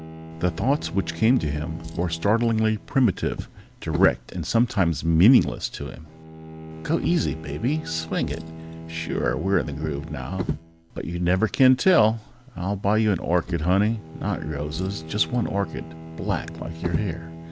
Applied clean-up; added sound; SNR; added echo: none; Drawer open or close + Bowed string instrument; 12 dB; none.